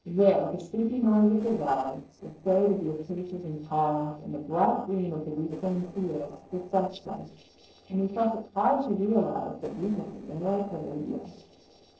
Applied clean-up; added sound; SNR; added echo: neural separator model SepFormer DNS4.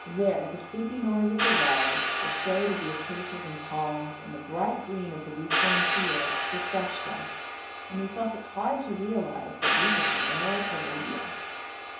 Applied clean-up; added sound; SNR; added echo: none; Hi-hat; -2 dB; reverberation time 2.8 s.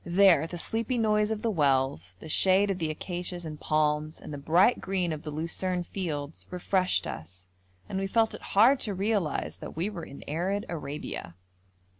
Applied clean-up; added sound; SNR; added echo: none; none; none; none.